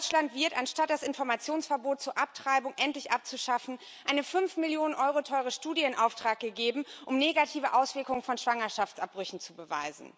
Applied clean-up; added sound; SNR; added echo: none; none; none; none.